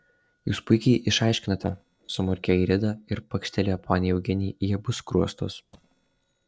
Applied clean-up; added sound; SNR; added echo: neural separator model SepFormer DNS4.